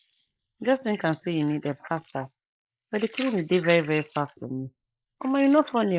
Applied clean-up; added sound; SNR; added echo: neural mask model Resemble Enhance denoiser.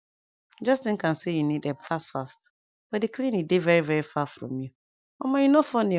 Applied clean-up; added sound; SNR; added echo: none; none; none; none.